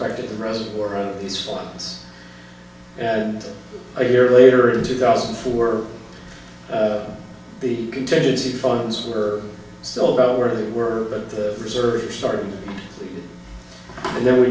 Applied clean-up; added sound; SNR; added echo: none; none; none; reverberation time 0.3 s.